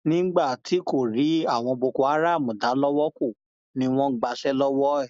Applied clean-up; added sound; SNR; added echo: none; none; none; none.